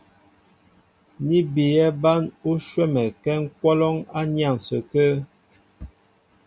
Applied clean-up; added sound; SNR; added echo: none; none; none; none.